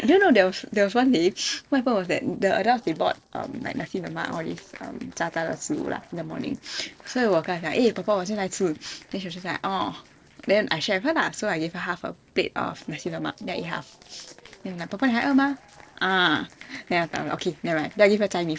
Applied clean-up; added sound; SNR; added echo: neural separator model SepFormer DNS4.